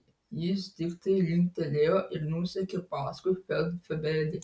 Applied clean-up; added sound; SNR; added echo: none; none; none; none.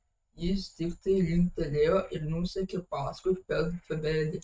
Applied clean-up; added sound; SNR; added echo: neural mask model RNNoise.